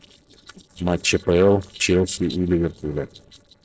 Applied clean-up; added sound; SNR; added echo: neural separator model SepFormer DNS4.